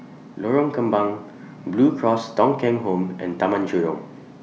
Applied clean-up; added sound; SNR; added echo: none; none; none; none.